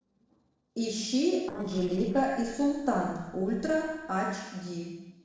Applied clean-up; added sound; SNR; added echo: neural separator model SepFormer DNS4.